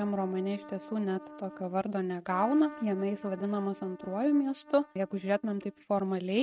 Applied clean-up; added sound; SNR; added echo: neural mask model RNNoise.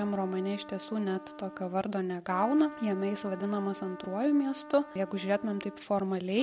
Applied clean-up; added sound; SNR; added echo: none; Trumpet; 15 dB; none.